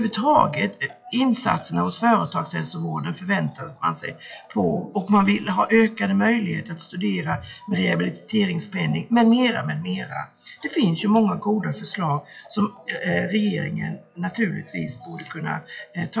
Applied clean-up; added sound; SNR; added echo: classical method WPE with log-MMSE.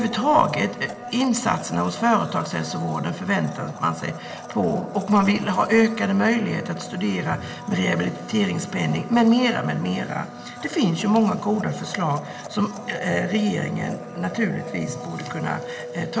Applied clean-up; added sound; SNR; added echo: none; Domestic sounds, home sounds; 14 dB; reverberation time 2.5 s.